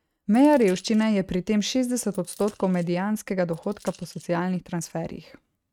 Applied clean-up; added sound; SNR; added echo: neural mask model RNNoise.